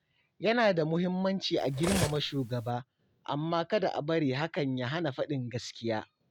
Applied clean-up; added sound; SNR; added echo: none; Cutlery, silverware; 5 dB; none.